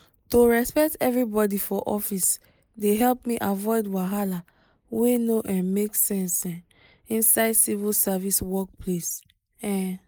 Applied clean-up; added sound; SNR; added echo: neural mask model Resemble Enhance denoiser.